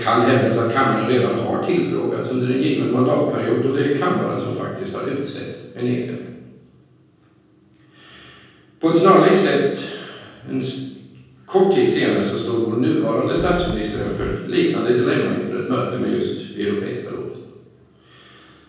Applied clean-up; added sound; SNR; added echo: none; Wind; 11 dB; reverberation time 1.3 s.